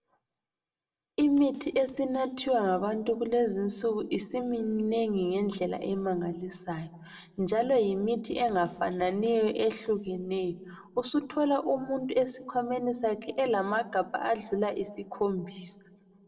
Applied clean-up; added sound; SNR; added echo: neural separator model SepFormer DNS4.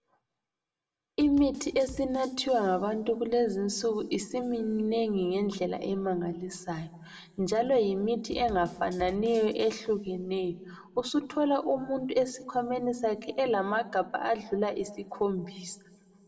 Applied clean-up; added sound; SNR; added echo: none; Bass drum / Snare drum; 18 dB; reverberation time 1.1 s.